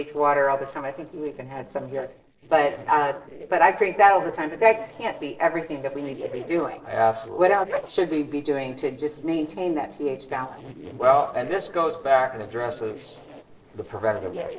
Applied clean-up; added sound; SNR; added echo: neural separator model SepFormer DNS4.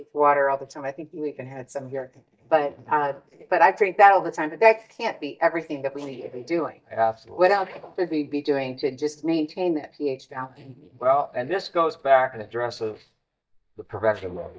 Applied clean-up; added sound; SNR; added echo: neural mask model DeepFilterNet 3.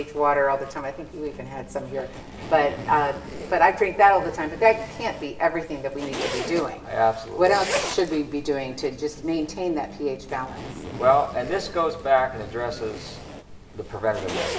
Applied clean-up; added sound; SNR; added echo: none; Zipper (clothing); 11 dB; reverberation time 0.8 s.